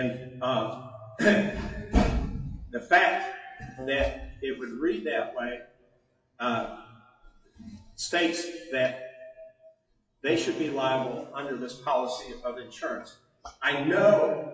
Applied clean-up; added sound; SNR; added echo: classical method WPE with log-MMSE.